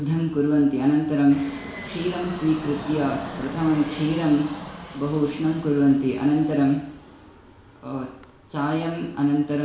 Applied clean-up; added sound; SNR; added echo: none; Fixed-wing aircraft, airplane; 15 dB; reverberation time 0.7 s.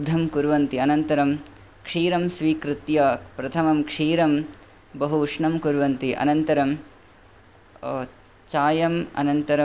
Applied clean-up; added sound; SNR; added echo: none; none; none; none.